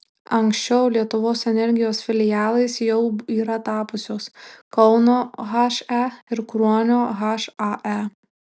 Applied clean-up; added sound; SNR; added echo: none; none; none; none.